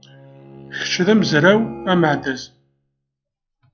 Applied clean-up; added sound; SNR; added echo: classical method log-MMSE.